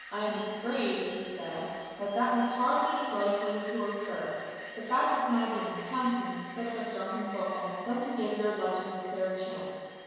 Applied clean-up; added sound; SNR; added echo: none; Screech; 16 dB; reverberation time 1.9 s.